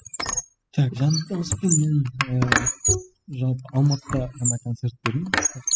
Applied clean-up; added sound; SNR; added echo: classical method spectral subtraction.